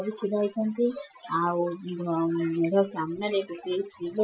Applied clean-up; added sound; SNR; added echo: classical method Wiener filter.